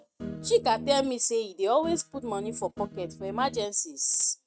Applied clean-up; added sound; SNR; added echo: neural mask model RNNoise.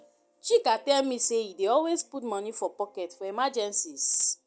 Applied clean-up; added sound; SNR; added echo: none; none; none; none.